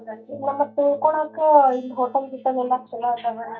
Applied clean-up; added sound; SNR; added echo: neural mask model DeepFilterNet 3.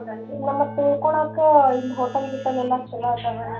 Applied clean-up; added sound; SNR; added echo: none; Keyboard (musical); 16 dB; reverberation time 0.3 s.